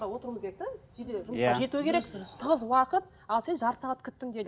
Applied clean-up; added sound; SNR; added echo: none; none; none; none.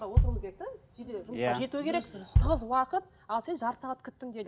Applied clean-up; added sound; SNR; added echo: none; Bass drum; -1 dB; none.